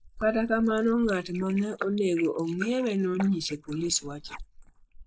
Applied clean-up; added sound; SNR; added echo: neural mask model Resemble Enhance denoiser.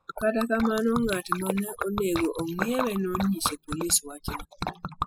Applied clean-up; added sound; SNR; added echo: classical method spectral subtraction.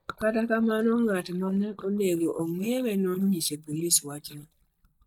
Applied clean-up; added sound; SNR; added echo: neural mask model DeepFilterNet 3.